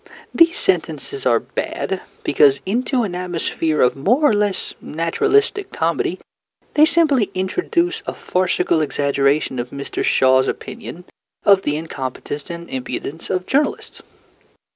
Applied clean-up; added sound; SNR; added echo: none; none; none; none.